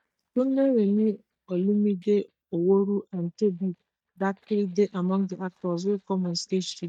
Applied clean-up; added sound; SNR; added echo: neural mask model DeepFilterNet 3.